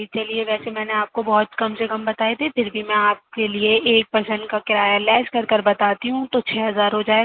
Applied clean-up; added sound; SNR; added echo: none; none; none; none.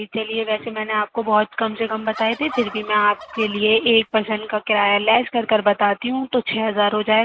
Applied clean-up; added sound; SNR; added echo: none; Fowl; 16 dB; none.